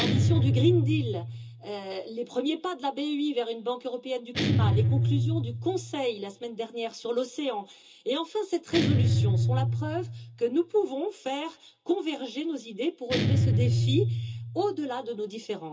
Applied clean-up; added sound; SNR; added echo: none; Guitar; -2 dB; reverberation time 0.2 s.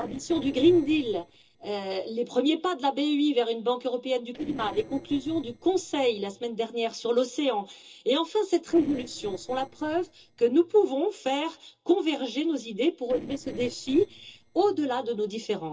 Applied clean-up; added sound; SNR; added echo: neural separator model SepFormer DNS4.